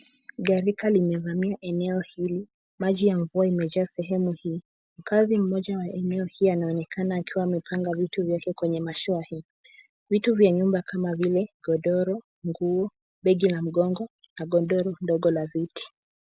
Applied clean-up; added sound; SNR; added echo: none; none; none; none.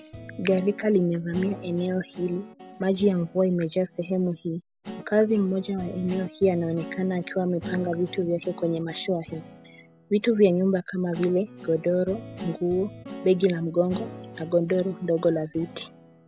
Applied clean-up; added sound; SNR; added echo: none; Guitar; 15 dB; none.